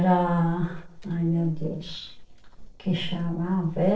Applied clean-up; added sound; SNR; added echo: neural separator model SepFormer DNS4.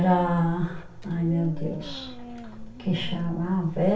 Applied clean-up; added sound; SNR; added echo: none; Dog; 18 dB; reverberation time 0.4 s.